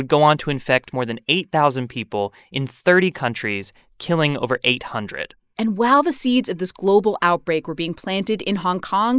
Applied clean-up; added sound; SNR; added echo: neural mask model Resemble Enhance denoiser.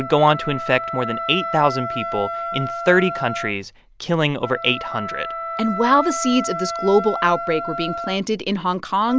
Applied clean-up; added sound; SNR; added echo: none; Wind instrument, woodwind instrument; 8 dB; none.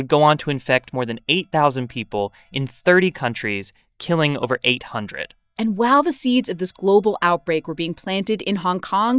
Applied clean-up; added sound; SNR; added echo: neural mask model DeepFilterNet 3.